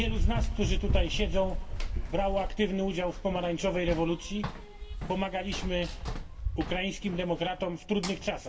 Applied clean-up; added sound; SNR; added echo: none; Run; 1 dB; reverberation time 0.2 s.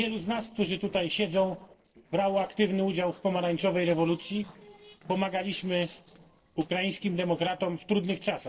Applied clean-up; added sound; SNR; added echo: neural separator model SepFormer DNS4.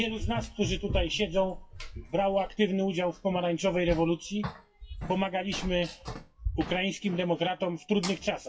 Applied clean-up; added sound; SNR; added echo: classical method WPE with log-MMSE.